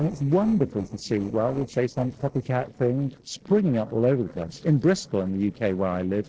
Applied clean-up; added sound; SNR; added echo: neural separator model SepFormer DNS4.